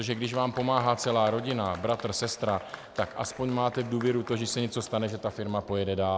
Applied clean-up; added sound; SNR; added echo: none; Applause; 18 dB; none.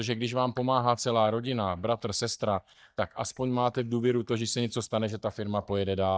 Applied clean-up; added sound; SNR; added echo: neural mask model DeepFilterNet 3.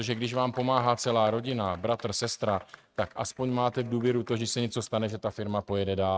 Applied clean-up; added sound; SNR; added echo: neural mask model RNNoise.